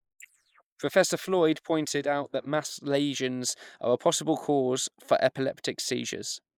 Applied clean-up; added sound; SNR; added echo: neural mask model Resemble Enhance denoiser.